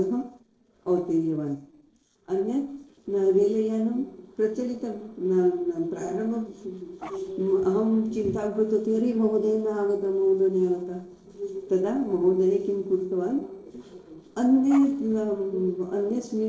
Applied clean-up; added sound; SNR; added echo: neural separator model SepFormer DNS4.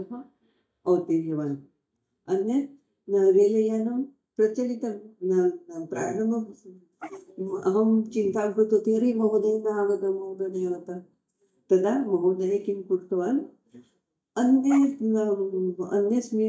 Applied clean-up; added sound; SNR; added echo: neural mask model DeepFilterNet 3.